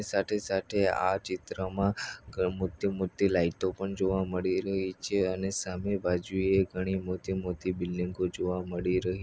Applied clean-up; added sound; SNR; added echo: none; none; none; none.